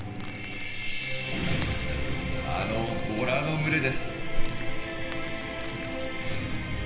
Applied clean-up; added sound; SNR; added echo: none; Crackle; 0 dB; reverberation time 0.8 s.